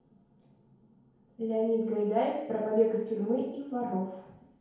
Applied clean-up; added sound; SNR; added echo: none; none; none; reverberation time 0.9 s.